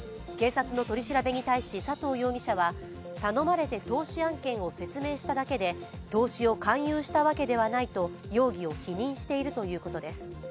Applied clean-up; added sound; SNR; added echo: none; none; none; none.